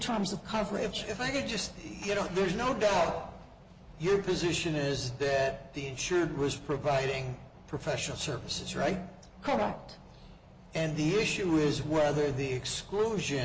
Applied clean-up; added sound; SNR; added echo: none; none; none; none.